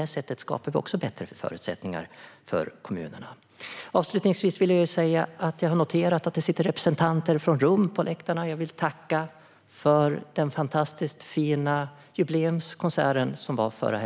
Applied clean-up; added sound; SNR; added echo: none; none; none; none.